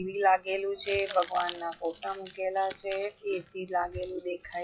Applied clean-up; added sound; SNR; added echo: classical method WPE with log-MMSE.